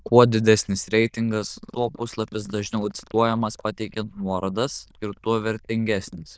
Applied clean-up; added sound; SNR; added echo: neural diffusion model UNIVERSE++.